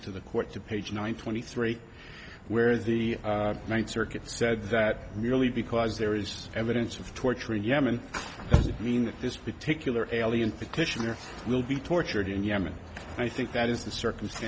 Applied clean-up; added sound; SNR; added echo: none; Boat, Water vehicle; 19 dB; none.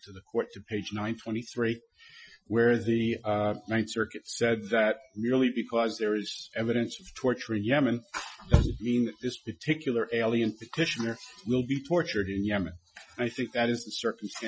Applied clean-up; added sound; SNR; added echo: classical method Wiener filter.